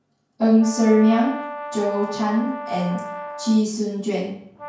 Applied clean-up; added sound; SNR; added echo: none; Brass instrument; 13 dB; reverberation time 0.5 s.